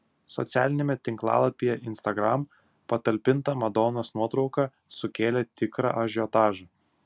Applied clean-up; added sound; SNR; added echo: none; none; none; none.